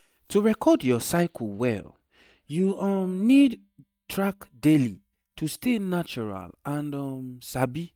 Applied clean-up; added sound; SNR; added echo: neural mask model DeepFilterNet 3.